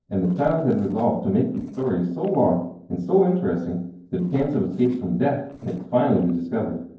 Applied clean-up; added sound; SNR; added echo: neural separator model SepFormer DNS4.